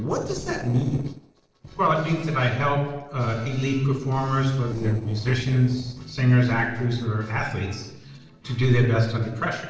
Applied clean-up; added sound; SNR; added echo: neural separator model SepFormer DNS4.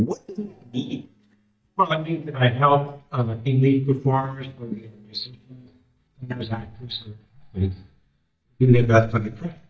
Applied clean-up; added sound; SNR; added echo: neural mask model DeepFilterNet 3.